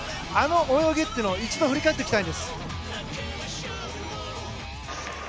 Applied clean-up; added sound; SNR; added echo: none; none; none; none.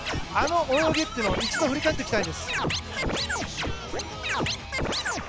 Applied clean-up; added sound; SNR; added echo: none; Scratching (performance technique); 2 dB; none.